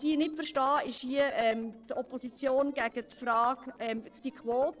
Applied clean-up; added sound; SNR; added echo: neural separator model SepFormer DNS4.